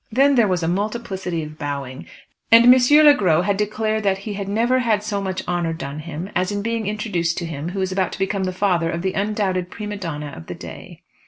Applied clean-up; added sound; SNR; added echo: none; none; none; none.